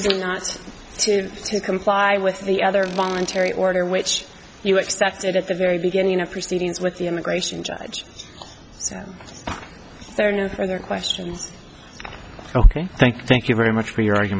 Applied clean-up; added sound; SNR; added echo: none; Tools; 18 dB; none.